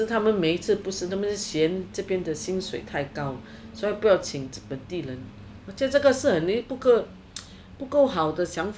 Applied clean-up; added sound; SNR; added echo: none; none; none; none.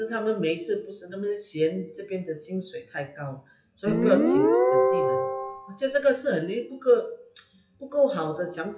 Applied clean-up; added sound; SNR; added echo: classical method WPE with log-MMSE.